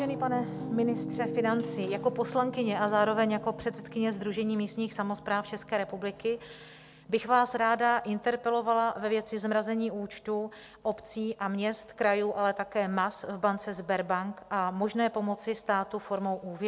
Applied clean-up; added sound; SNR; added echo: none; Piano; 14 dB; none.